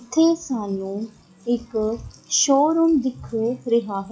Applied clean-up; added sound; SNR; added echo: classical method log-MMSE.